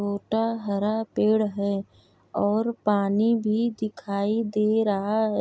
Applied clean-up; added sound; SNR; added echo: none; none; none; none.